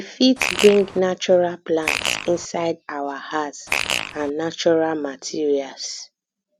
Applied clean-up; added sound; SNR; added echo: none; Fart; 3 dB; none.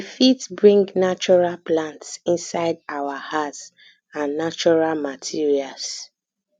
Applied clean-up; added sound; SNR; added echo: none; none; none; none.